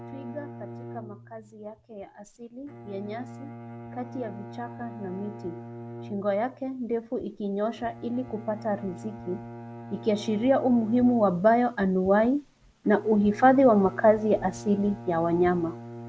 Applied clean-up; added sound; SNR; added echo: none; Bowed string instrument; 16 dB; none.